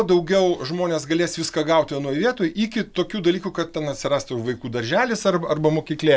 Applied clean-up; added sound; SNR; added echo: none; none; none; none.